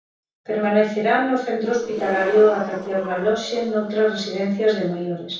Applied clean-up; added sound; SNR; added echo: neural separator model SepFormer DNS4.